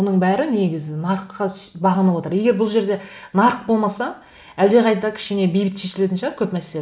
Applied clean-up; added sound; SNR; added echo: none; none; none; none.